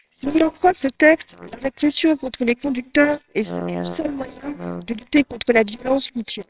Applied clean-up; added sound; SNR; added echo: neural separator model SepFormer WHAMR!.